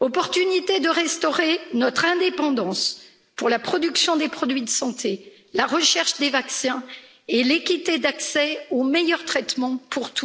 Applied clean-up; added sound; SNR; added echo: none; none; none; none.